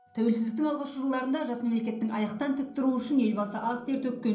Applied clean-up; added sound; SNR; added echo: none; none; none; reverberation time 0.6 s.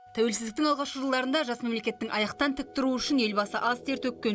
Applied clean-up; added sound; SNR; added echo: none; none; none; none.